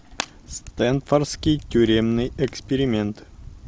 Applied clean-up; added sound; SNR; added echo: none; none; none; none.